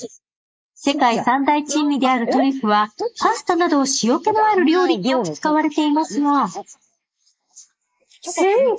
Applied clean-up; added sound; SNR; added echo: neural mask model Resemble Enhance denoiser.